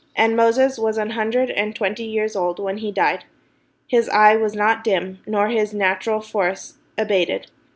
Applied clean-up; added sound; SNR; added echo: none; none; none; none.